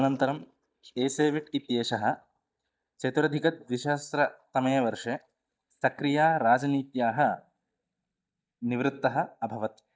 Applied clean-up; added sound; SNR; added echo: neural mask model DeepFilterNet 3.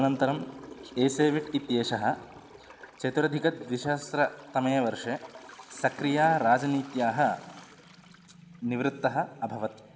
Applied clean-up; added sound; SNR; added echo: none; Toilet flush / Gurgling; 19 dB; reverberation time 1.1 s.